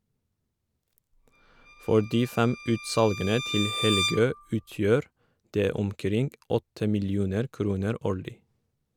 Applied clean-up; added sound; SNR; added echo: none; Bowed string instrument; 7 dB; none.